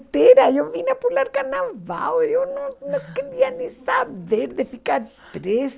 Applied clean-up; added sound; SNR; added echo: none; none; none; none.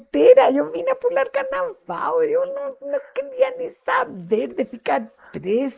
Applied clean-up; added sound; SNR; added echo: neural mask model Resemble Enhance denoiser.